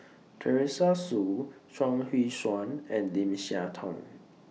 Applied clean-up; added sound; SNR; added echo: none; none; none; none.